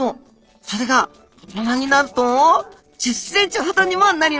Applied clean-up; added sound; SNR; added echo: neural separator model SepFormer DNS4.